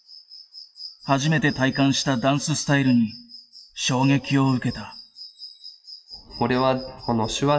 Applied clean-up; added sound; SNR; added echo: classical method WPE with log-MMSE.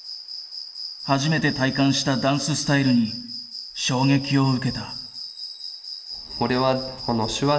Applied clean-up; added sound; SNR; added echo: none; Cricket; 12 dB; reverberation time 1.0 s.